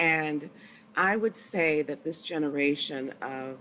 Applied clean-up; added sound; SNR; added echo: none; none; none; none.